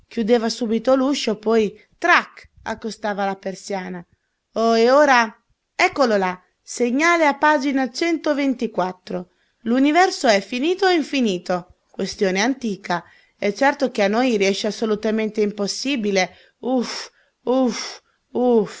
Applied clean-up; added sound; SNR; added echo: none; none; none; none.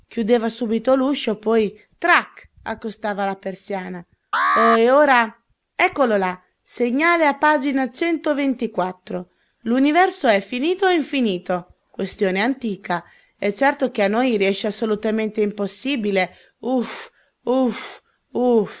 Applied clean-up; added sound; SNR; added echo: none; Alarm; 3 dB; none.